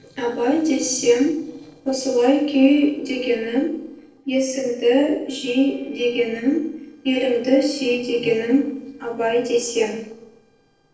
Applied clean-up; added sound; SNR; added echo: neural separator model SepFormer DNS4.